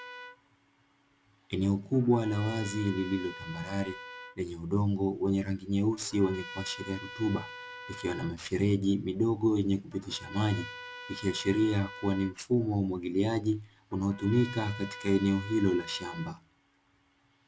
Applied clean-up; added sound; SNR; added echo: none; Trumpet; 16 dB; none.